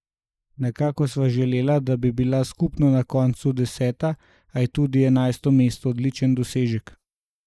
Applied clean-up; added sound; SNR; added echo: neural mask model Resemble Enhance denoiser.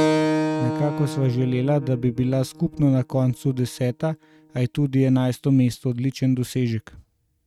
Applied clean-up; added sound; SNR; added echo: neural mask model RNNoise.